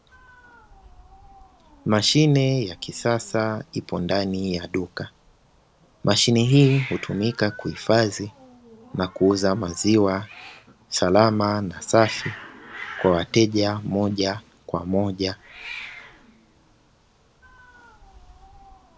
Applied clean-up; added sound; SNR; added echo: none; Hiss; 20 dB; none.